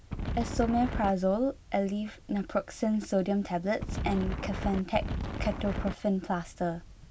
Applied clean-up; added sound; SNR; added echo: none; Wind; 3 dB; none.